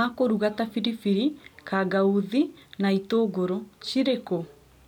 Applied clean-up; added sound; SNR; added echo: none; none; none; none.